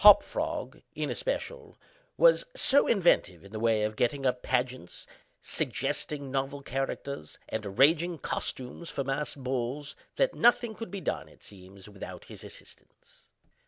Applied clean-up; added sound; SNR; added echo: none; none; none; none.